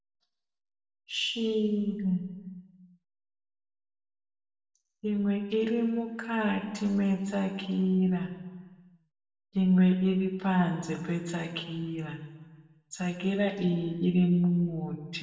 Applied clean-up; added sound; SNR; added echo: none; none; none; reverberation time 1.2 s.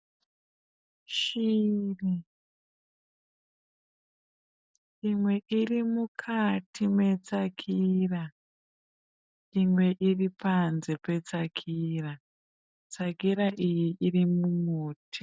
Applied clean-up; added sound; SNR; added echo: none; none; none; none.